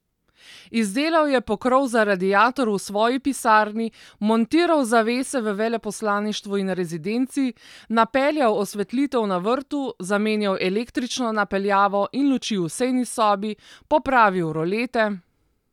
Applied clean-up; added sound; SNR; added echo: none; none; none; none.